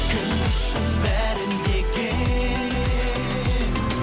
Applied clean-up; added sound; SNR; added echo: none; Crash cymbal; 19 dB; none.